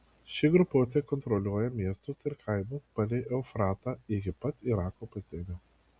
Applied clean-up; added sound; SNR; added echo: none; none; none; none.